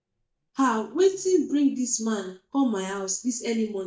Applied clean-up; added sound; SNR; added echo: neural mask model DeepFilterNet 3.